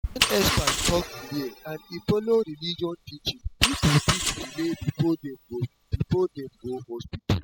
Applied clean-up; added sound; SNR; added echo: classical method spectral subtraction.